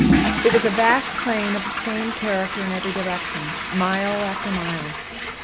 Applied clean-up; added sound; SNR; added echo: none; Toilet flush / Water; 1 dB; none.